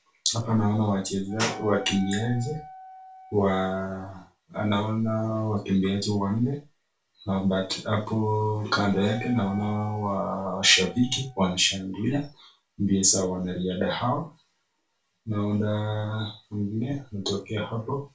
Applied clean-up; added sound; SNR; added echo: none; Wind instrument, woodwind instrument; 17 dB; reverberation time 0.3 s.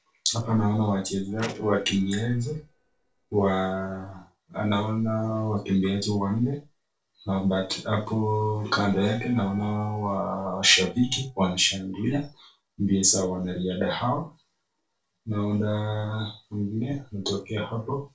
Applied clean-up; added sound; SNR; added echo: neural separator model SepFormer DNS4.